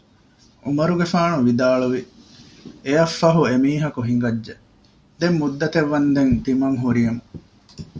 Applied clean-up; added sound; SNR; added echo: none; none; none; none.